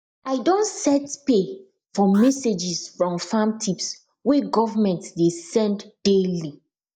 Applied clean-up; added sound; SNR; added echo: neural mask model DeepFilterNet 3.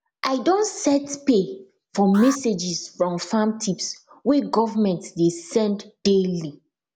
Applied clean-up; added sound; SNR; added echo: none; Alarm; 17 dB; none.